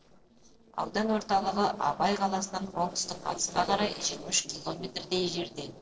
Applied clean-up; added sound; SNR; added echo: neural separator model SepFormer DNS4.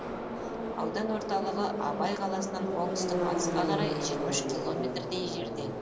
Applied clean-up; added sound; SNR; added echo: none; Subway, metro, underground; -3 dB; reverberation time 1.1 s.